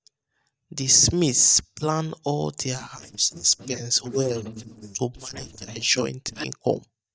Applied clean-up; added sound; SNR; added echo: neural mask model DeepFilterNet 3.